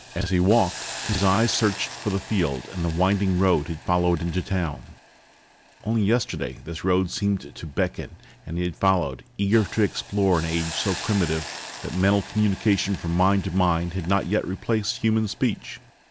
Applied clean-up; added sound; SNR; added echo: none; Hiss; 16 dB; none.